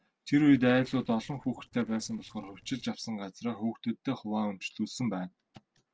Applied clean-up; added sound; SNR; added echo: neural separator model SepFormer DNS4.